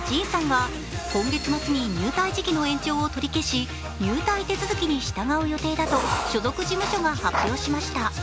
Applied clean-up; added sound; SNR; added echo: none; Writing; 5 dB; none.